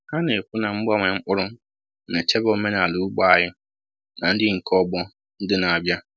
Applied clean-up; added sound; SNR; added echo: none; none; none; none.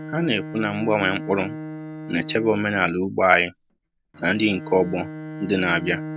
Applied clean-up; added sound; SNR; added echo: none; Bowed string instrument; 11 dB; none.